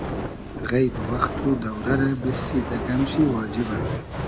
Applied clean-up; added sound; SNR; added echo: none; Fire; 4 dB; none.